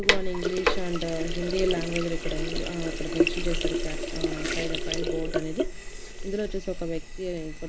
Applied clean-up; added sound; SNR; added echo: none; Sink (filling or washing); -4 dB; none.